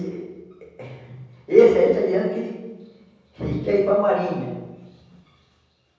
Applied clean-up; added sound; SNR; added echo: none; none; none; reverberation time 1.1 s.